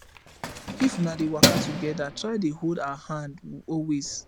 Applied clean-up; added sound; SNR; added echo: none; Keys jangling; 0 dB; none.